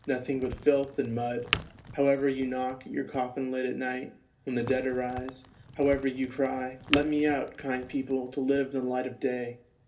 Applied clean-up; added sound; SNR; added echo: none; Crack; 12 dB; reverberation time 0.3 s.